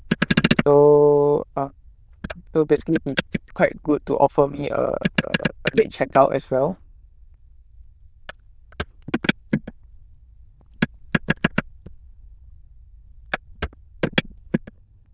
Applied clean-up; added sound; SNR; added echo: neural diffusion model UNIVERSE++.